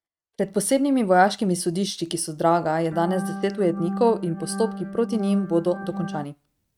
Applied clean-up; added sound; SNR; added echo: neural mask model RNNoise.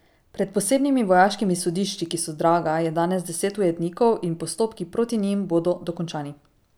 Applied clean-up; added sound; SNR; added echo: none; none; none; none.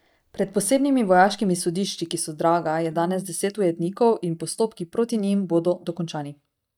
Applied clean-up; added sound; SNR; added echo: neural mask model DeepFilterNet 3.